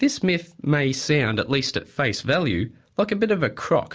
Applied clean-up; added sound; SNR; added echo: none; none; none; none.